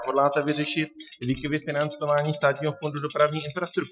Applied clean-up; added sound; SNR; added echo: classical method Wiener filter.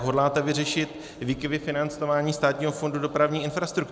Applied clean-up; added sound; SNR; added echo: none; none; none; none.